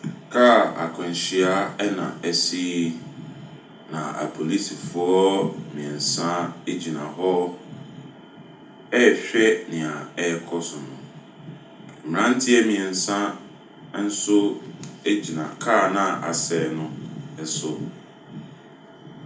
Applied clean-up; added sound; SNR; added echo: none; none; none; reverberation time 0.3 s.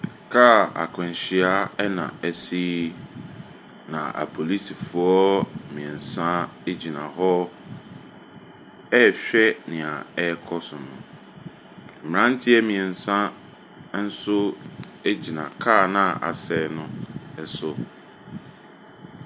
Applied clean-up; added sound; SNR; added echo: none; none; none; none.